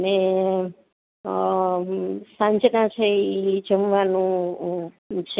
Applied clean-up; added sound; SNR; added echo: none; none; none; none.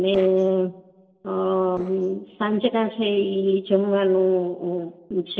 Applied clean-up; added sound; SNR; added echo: neural separator model SepFormer DNS4.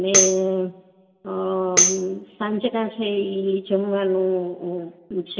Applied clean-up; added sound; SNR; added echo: none; Tambourine; 0 dB; reverberation time 1.3 s.